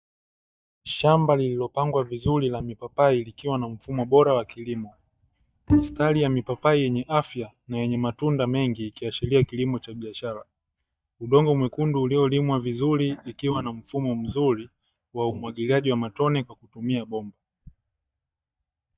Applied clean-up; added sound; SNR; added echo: neural mask model DeepFilterNet 3.